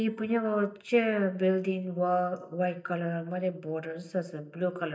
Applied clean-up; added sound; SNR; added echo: neural mask model DeepFilterNet 3.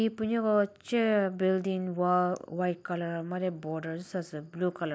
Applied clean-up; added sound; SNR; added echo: none; none; none; none.